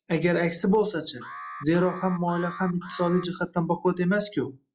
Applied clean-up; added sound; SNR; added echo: classical method log-MMSE.